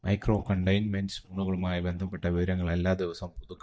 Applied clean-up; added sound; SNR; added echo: neural mask model DeepFilterNet 3.